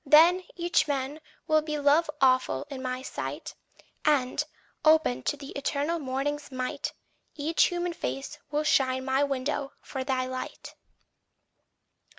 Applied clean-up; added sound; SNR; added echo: none; none; none; none.